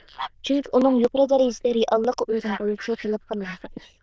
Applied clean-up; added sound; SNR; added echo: neural diffusion model UNIVERSE++.